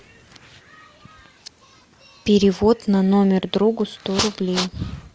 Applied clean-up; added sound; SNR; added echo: none; none; none; none.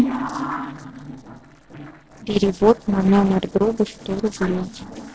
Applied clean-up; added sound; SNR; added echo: neural separator model SepFormer DNS4.